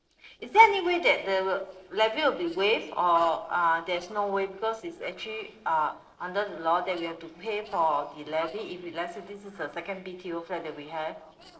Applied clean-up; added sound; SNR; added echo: neural separator model SepFormer DNS4.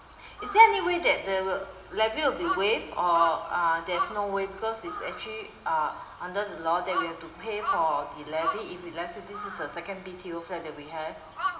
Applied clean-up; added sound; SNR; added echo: none; Crow; 9 dB; reverberation time 2.1 s.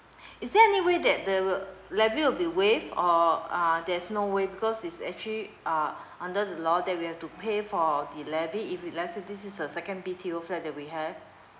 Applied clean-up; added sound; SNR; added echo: none; none; none; none.